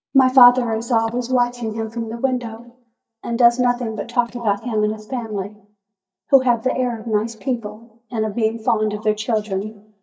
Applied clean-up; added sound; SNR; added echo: neural mask model DeepFilterNet 3.